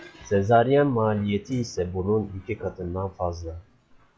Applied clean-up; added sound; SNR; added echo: classical method log-MMSE.